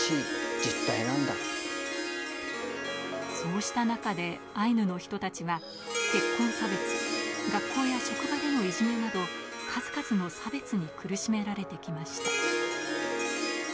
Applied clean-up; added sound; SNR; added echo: none; Harp; 1 dB; none.